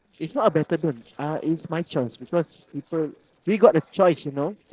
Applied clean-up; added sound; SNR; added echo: neural separator model SepFormer DNS4.